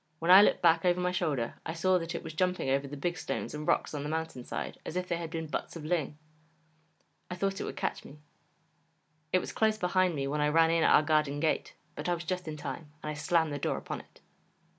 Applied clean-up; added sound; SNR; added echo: none; none; none; none.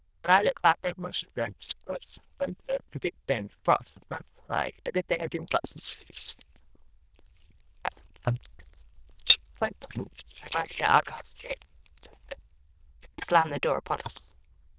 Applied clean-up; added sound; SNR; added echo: neural diffusion model UNIVERSE++.